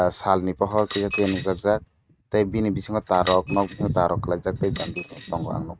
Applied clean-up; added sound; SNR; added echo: neural mask model RNNoise.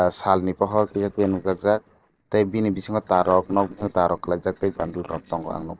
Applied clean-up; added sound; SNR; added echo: neural separator model SepFormer DNS4.